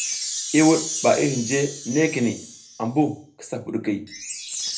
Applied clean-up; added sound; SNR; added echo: none; Chime; 8 dB; reverberation time 0.3 s.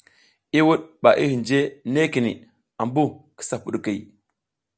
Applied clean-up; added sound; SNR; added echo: none; none; none; none.